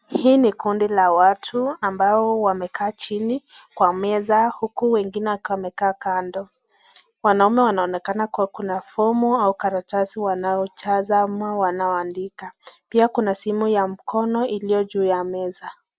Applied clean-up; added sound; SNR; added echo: none; none; none; none.